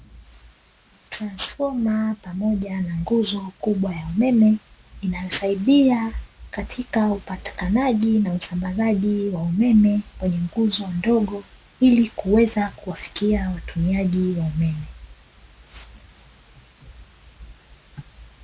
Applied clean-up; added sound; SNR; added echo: none; none; none; none.